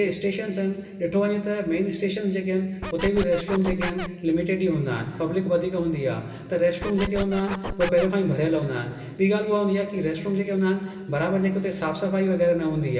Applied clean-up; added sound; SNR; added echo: none; Scratching (performance technique); 8 dB; reverberation time 2.0 s.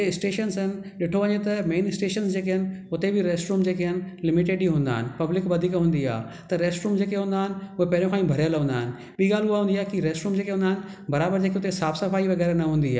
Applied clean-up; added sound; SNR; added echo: none; none; none; none.